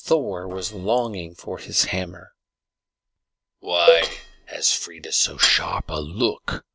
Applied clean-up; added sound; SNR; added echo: neural separator model SepFormer DNS4.